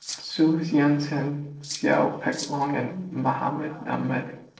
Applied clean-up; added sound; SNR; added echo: neural separator model SepFormer DNS4.